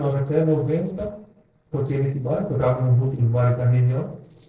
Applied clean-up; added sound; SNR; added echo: neural separator model SepFormer DNS4.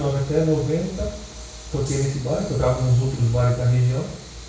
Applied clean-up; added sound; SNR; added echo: none; Train; 18 dB; reverberation time 0.6 s.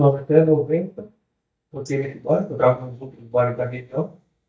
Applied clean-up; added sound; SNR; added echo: neural mask model DeepFilterNet 3.